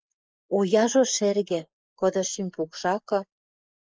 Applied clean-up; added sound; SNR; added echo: neural mask model Resemble Enhance denoiser.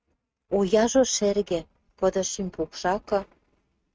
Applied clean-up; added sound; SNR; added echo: neural mask model RNNoise.